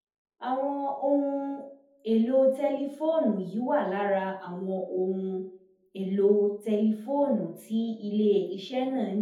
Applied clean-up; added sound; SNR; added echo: none; none; none; reverberation time 0.6 s.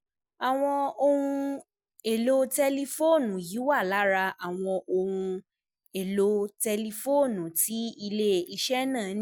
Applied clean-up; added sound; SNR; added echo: none; none; none; none.